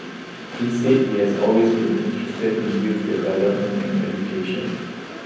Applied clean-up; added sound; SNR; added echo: none; Train; 12 dB; reverberation time 1.1 s.